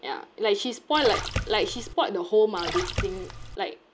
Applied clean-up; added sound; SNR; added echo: none; Splash, splatter; 5 dB; none.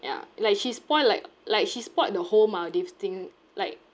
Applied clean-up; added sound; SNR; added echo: none; none; none; none.